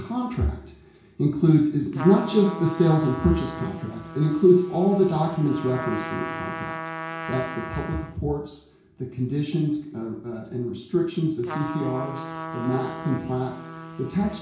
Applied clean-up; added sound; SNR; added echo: none; Trumpet; 12 dB; reverberation time 0.6 s.